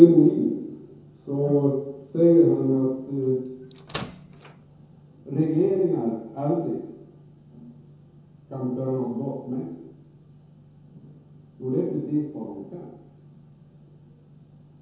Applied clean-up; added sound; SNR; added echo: none; Microwave oven; 14 dB; reverberation time 0.9 s.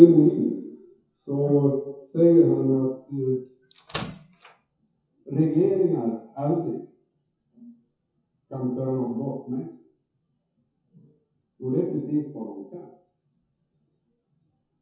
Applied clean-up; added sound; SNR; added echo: classical method WPE with log-MMSE.